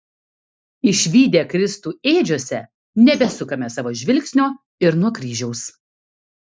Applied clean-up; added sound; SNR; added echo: neural mask model DeepFilterNet 3.